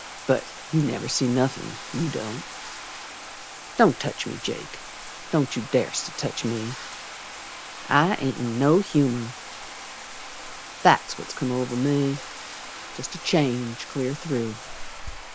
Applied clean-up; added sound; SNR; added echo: none; Bathtub (filling or washing); 12 dB; none.